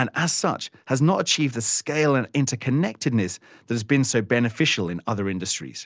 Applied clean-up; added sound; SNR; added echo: none; none; none; none.